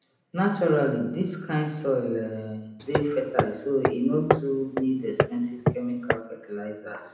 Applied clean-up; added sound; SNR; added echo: none; Hammer; 1 dB; reverberation time 0.7 s.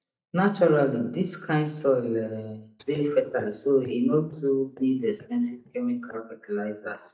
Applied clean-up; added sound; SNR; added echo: neural mask model DeepFilterNet 3.